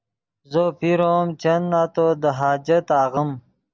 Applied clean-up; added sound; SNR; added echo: none; none; none; none.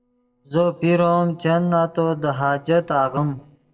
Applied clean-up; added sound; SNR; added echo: neural separator model SepFormer DNS4.